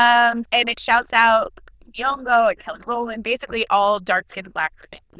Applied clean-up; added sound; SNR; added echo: neural diffusion model UNIVERSE++.